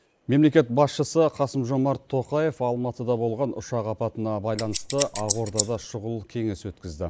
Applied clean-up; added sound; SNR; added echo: neural mask model Resemble Enhance denoiser.